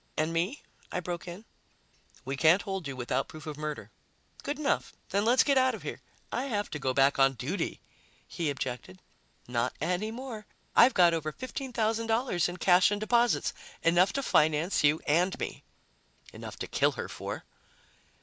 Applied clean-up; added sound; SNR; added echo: none; none; none; none.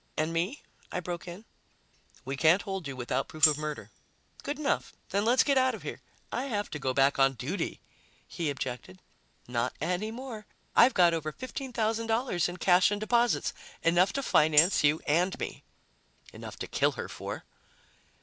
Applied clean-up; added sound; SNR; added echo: none; Tambourine; 2 dB; none.